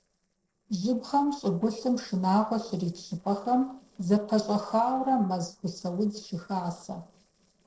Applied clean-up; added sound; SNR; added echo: neural separator model SepFormer DNS4.